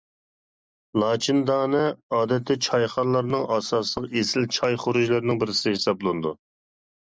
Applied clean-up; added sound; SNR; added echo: none; none; none; none.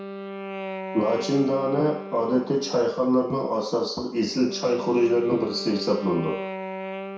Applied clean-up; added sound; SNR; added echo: none; Wind instrument, woodwind instrument; 11 dB; reverberation time 0.6 s.